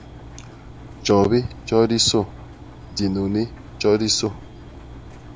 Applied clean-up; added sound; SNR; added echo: none; Engine; 16 dB; none.